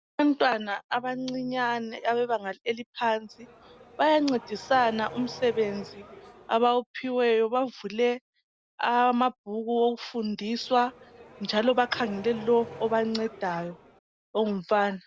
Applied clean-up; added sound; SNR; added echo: none; Accelerating, revving, vroom; 18 dB; none.